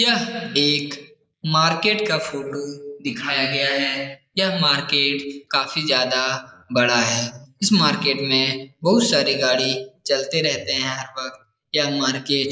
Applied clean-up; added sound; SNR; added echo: neural mask model Resemble Enhance denoiser.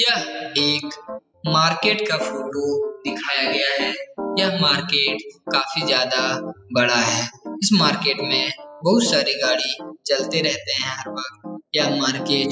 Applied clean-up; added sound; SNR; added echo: classical method spectral subtraction.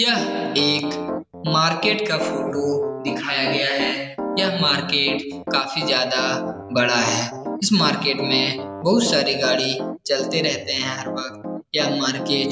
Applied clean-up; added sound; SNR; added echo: none; Piano; 7 dB; none.